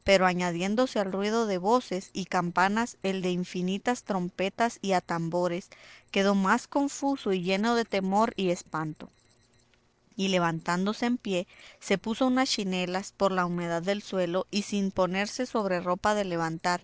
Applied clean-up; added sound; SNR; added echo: neural separator model SepFormer DNS4.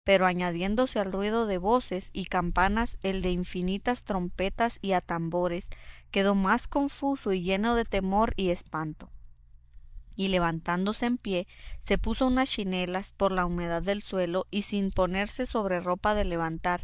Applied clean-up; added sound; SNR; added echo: neural mask model DeepFilterNet 3.